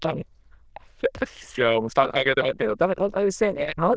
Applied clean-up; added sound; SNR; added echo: neural diffusion model UNIVERSE++.